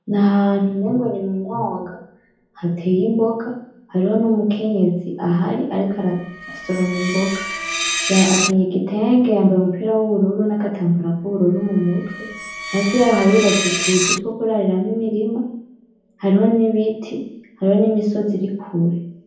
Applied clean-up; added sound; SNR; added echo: none; Screech; 7 dB; reverberation time 0.7 s.